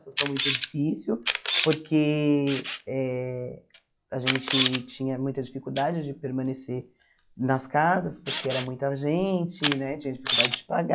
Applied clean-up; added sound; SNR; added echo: classical method log-MMSE.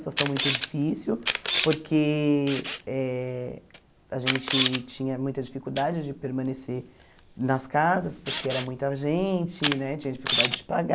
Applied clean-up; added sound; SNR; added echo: none; Camera; 5 dB; none.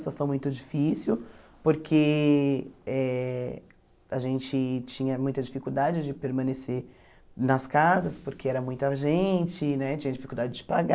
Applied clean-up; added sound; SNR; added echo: none; none; none; none.